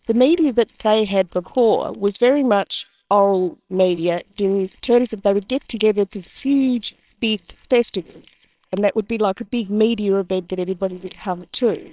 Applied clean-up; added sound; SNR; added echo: neural separator model SepFormer WHAMR!.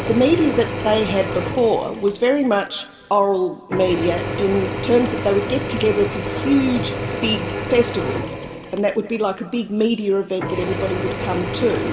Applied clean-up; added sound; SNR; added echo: none; Drill / Mechanisms; 6 dB; reverberation time 2.7 s.